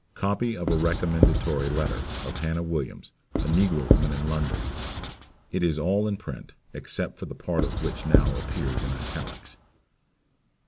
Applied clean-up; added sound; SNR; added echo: none; Writing; -2 dB; none.